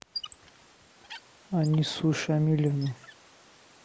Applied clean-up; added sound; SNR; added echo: none; Squeak; 18 dB; none.